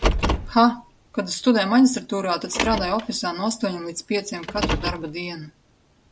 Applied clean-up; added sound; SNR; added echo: none; Car; 6 dB; none.